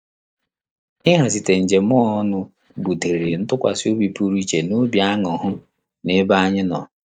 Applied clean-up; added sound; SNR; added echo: neural mask model DeepFilterNet 3.